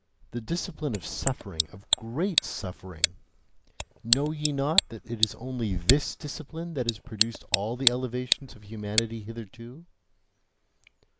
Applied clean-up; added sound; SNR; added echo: neural mask model Resemble Enhance denoiser.